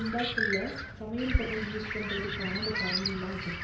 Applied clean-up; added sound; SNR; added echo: none; Bird; -1 dB; reverberation time 0.6 s.